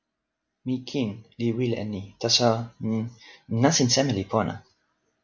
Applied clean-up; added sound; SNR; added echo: none; none; none; none.